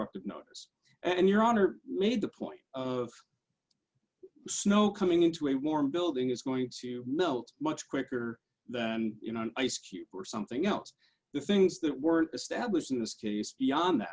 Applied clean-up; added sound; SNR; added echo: none; none; none; none.